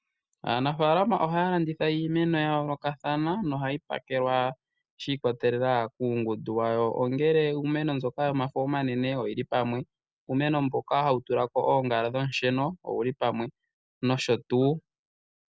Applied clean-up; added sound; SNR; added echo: none; none; none; none.